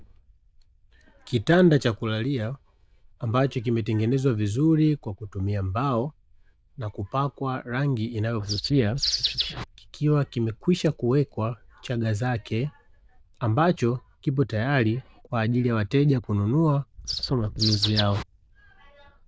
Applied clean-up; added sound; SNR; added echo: neural diffusion model UNIVERSE++.